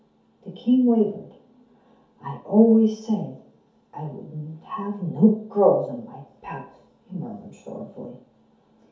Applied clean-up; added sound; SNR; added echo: none; none; none; reverberation time 0.5 s.